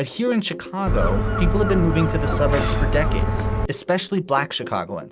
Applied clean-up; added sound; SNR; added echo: none; Gull, seagull; -3 dB; none.